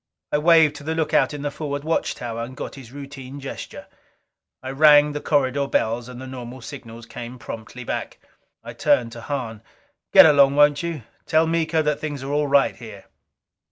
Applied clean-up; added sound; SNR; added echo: none; none; none; none.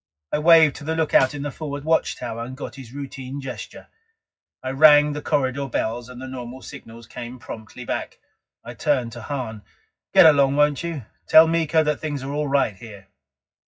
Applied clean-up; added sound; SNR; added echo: classical method WPE with log-MMSE.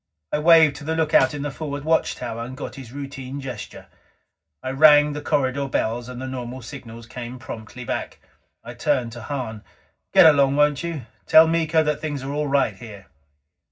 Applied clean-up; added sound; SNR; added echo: none; Snare drum; 17 dB; reverberation time 0.4 s.